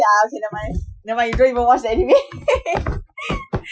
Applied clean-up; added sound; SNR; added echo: classical method Wiener filter.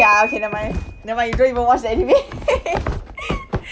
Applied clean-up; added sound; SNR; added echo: none; Piano; 10 dB; none.